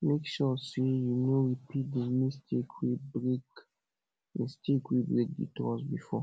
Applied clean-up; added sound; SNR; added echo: none; none; none; none.